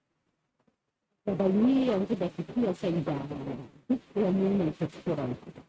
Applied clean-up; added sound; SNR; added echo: neural mask model RNNoise.